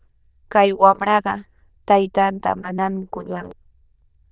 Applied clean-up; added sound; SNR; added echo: neural diffusion model UNIVERSE++.